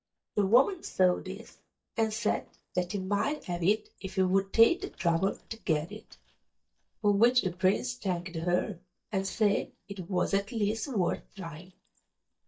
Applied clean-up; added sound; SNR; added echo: neural mask model DeepFilterNet 3.